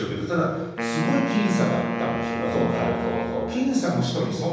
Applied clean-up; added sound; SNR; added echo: none; Wind instrument, woodwind instrument; 5 dB; reverberation time 1.1 s.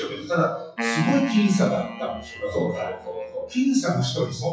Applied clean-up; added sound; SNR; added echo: classical method WPE with log-MMSE.